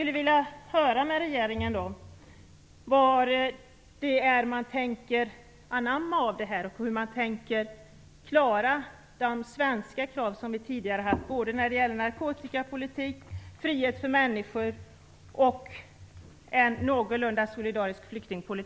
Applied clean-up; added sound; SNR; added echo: none; none; none; none.